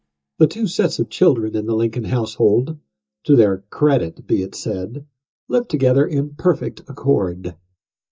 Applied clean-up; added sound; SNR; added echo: neural mask model DeepFilterNet 3.